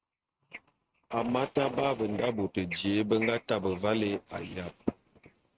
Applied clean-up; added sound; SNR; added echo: neural mask model RNNoise.